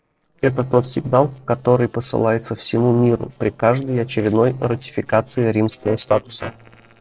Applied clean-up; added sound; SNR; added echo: neural separator model SepFormer DNS4.